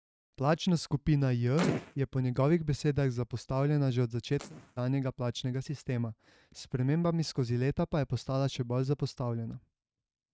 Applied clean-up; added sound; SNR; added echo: neural mask model RNNoise.